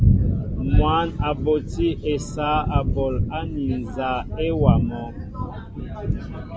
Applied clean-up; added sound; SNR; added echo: none; Thunder; -3 dB; none.